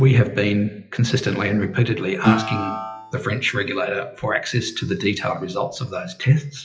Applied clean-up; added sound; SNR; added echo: classical method WPE with log-MMSE.